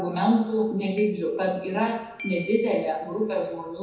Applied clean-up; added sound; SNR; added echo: none; Keyboard (musical); 15 dB; reverberation time 0.8 s.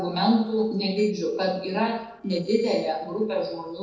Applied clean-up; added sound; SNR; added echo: neural separator model SepFormer DNS4.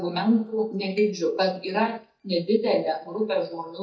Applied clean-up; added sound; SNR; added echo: neural mask model DeepFilterNet 3.